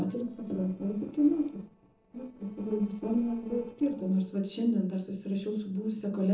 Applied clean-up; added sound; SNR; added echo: neural separator model SepFormer DNS4.